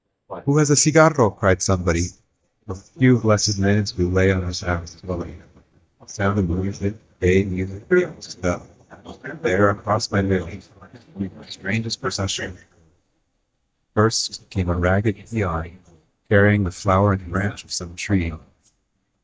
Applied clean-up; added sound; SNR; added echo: neural mask model DeepFilterNet 3.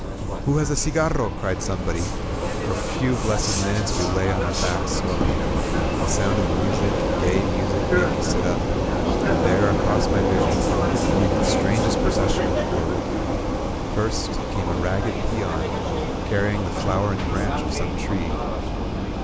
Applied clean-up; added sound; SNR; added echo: none; Vehicle; -4 dB; none.